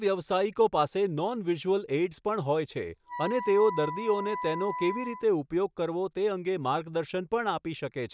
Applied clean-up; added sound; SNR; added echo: none; Wind instrument, woodwind instrument; 8 dB; none.